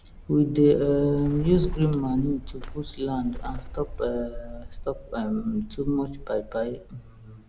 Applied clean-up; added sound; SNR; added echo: none; Bird; 10 dB; none.